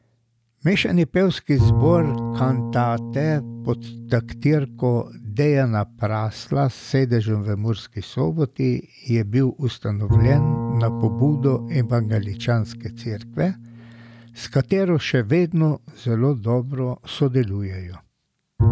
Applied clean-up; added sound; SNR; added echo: none; Bowed string instrument; 6 dB; none.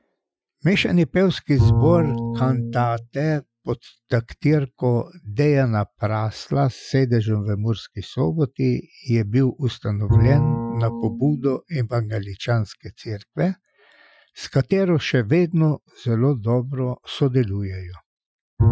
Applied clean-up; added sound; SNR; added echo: classical method Wiener filter.